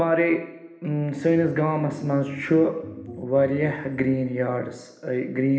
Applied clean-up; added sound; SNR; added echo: none; Organ; 18 dB; reverberation time 1.1 s.